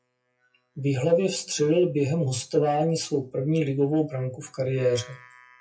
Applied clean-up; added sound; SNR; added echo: classical method WPE with log-MMSE.